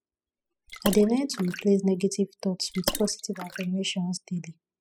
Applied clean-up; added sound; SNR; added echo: classical method spectral subtraction.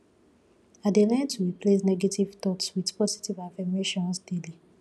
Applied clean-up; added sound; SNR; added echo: none; none; none; none.